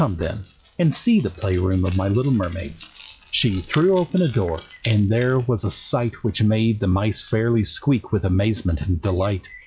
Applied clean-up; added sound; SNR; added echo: classical method log-MMSE.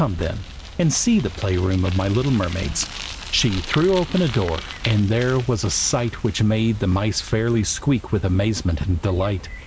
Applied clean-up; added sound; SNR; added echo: none; Bicycle; 13 dB; none.